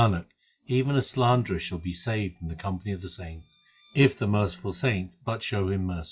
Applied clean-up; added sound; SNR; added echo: classical method log-MMSE.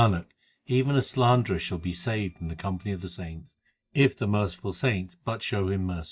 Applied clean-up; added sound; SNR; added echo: neural mask model DeepFilterNet 3.